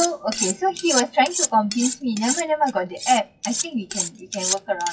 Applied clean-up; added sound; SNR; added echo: classical method WPE with log-MMSE.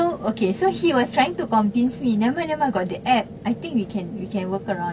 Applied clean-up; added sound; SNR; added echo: none; none; none; none.